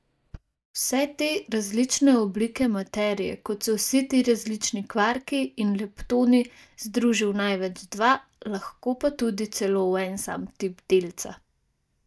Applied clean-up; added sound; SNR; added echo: neural mask model DeepFilterNet 3.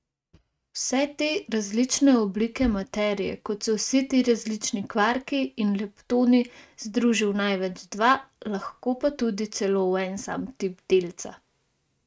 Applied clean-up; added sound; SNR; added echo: neural mask model RNNoise.